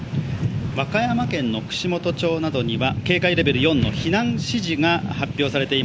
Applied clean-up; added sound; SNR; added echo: none; none; none; none.